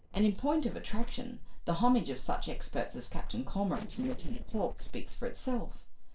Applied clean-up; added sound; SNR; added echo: neural separator model SepFormer DNS4.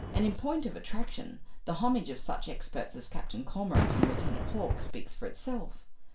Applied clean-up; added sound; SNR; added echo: none; Fireworks; 4 dB; reverberation time 0.3 s.